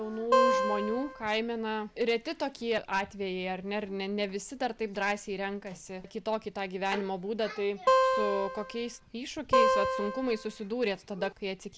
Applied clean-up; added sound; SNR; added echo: none; Acoustic guitar; -5 dB; none.